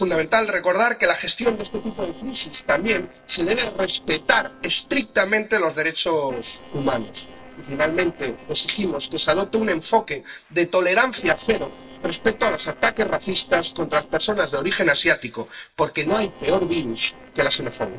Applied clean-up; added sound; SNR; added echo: neural separator model SepFormer DNS4.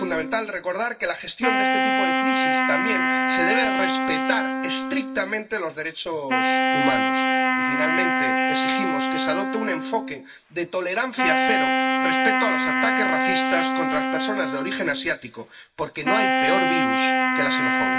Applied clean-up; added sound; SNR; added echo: none; Wind instrument, woodwind instrument; -4 dB; reverberation time 0.2 s.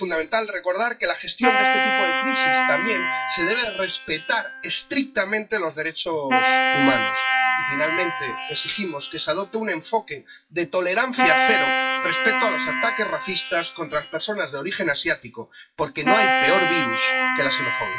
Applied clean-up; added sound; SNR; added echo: classical method WPE with log-MMSE.